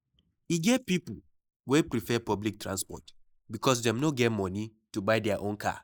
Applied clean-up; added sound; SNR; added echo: neural mask model Resemble Enhance denoiser.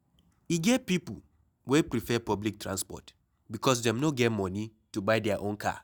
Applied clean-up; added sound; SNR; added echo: none; none; none; none.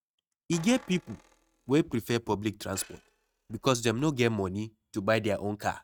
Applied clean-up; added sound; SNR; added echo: neural mask model RNNoise.